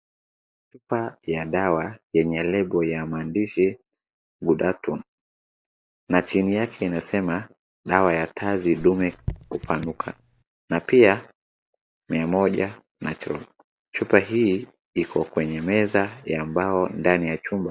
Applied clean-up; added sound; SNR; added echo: neural mask model DeepFilterNet 3.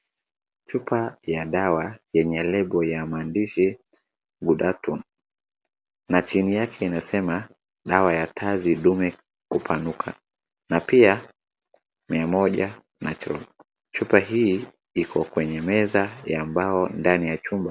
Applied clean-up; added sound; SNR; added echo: none; none; none; none.